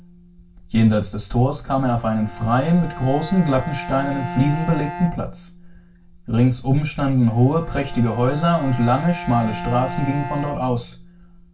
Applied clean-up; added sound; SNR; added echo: none; Bowed string instrument; 14 dB; reverberation time 0.2 s.